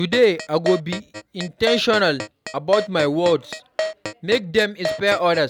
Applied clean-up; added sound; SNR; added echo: none; Keyboard (musical); 9 dB; none.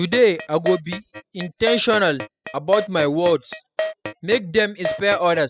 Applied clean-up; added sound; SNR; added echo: classical method spectral subtraction.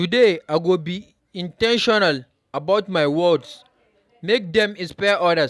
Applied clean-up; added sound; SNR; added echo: none; none; none; none.